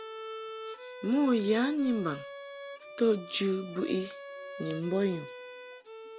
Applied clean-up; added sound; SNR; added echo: none; Bowed string instrument; 12 dB; none.